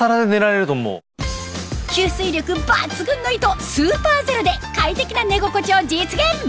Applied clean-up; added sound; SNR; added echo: none; none; none; none.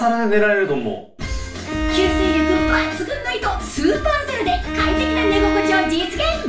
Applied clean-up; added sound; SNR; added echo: none; Bowed string instrument; 2 dB; reverberation time 0.4 s.